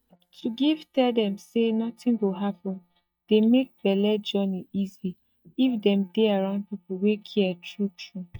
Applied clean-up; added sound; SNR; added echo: neural mask model DeepFilterNet 3.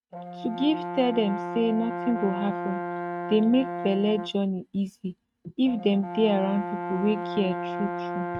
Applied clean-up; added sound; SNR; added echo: neural mask model RNNoise.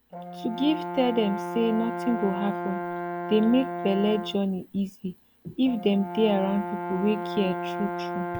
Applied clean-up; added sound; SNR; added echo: none; Brass instrument; 6 dB; none.